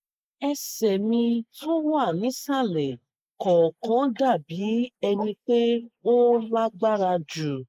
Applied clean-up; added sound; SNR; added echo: neural mask model Resemble Enhance denoiser.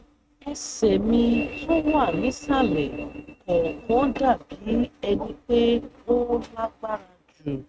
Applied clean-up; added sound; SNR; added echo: neural mask model RNNoise.